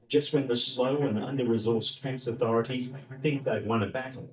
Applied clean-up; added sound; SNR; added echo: neural mask model DeepFilterNet 3.